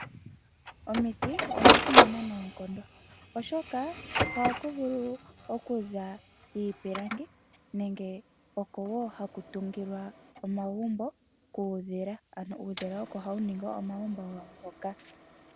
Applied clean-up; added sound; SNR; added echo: none; Printer; -4 dB; none.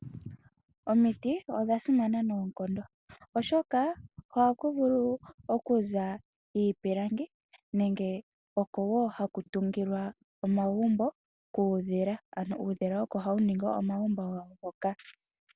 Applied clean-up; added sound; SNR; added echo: none; none; none; none.